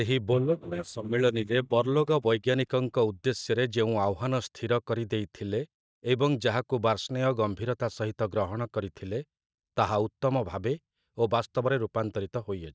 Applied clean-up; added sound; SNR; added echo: neural mask model DeepFilterNet 3.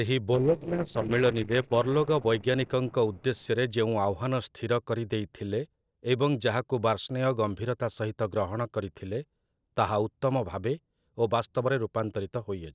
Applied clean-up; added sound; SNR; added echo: neural separator model SepFormer DNS4.